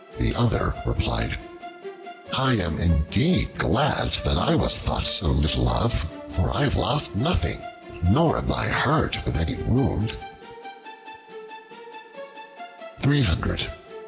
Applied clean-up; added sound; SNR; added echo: none; Musical instrument; 15 dB; none.